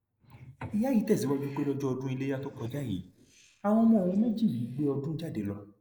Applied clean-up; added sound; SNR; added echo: neural mask model Resemble Enhance denoiser.